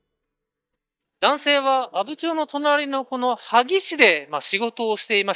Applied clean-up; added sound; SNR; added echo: neural mask model DeepFilterNet 3.